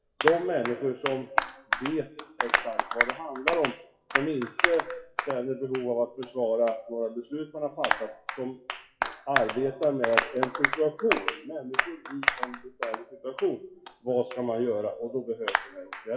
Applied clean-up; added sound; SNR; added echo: classical method WPE with log-MMSE.